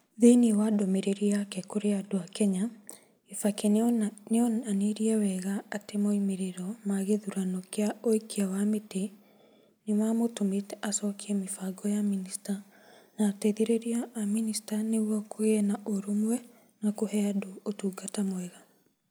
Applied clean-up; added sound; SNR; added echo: none; none; none; none.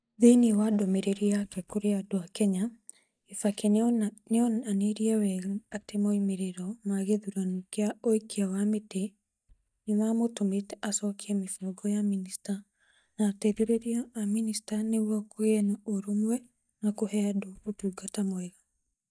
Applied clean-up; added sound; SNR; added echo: neural mask model DeepFilterNet 3.